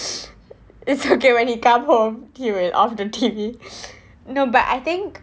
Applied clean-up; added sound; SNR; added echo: none; none; none; none.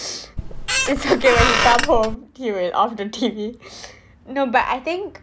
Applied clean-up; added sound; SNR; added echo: none; Squeak; -1 dB; none.